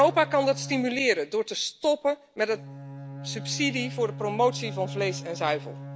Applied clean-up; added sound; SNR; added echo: none; Bowed string instrument; 12 dB; none.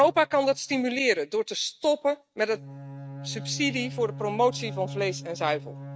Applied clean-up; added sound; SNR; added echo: neural mask model RNNoise.